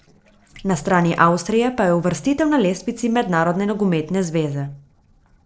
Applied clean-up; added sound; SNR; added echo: neural separator model SepFormer DNS4.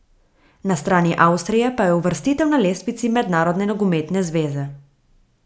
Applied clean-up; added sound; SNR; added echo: none; none; none; none.